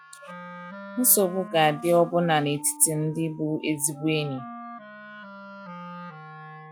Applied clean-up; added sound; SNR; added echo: classical method log-MMSE.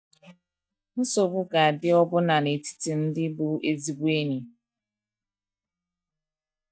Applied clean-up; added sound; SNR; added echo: neural mask model DeepFilterNet 3.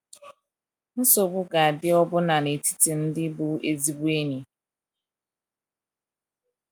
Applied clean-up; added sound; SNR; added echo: none; none; none; none.